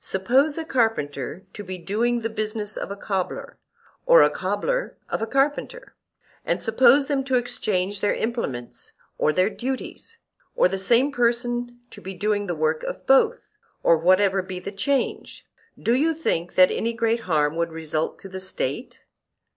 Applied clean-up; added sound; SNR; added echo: none; none; none; none.